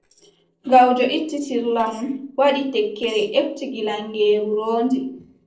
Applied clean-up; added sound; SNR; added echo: neural separator model SepFormer DNS4.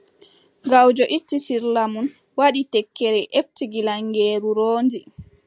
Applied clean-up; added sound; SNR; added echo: none; none; none; none.